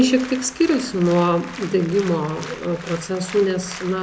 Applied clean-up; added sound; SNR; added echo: none; Applause; 16 dB; none.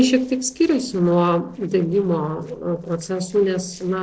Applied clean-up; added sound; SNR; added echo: neural separator model SepFormer DNS4.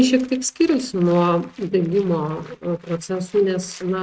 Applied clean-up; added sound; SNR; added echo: neural mask model RNNoise.